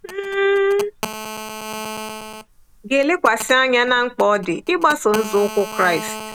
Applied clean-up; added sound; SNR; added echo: none; Telephone; 13 dB; none.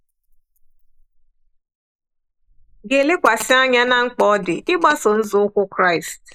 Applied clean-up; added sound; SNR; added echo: neural mask model Resemble Enhance denoiser.